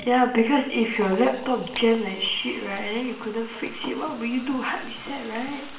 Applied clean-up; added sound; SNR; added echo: none; Liquid; 19 dB; reverberation time 0.8 s.